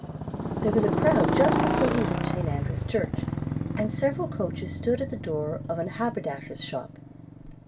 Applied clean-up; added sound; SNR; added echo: none; Motorcycle; -1 dB; reverberation time 0.2 s.